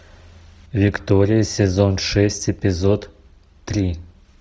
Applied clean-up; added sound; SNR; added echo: none; none; none; none.